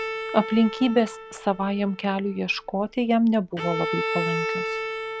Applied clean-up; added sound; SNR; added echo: none; Bowed string instrument; 7 dB; none.